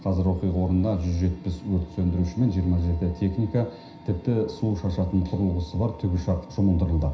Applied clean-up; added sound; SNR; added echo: none; none; none; reverberation time 0.5 s.